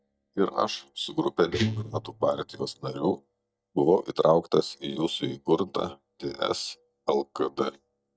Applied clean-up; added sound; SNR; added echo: neural mask model DeepFilterNet 3.